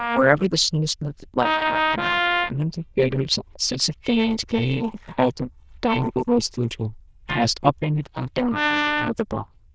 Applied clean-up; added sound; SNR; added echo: neural diffusion model UNIVERSE++.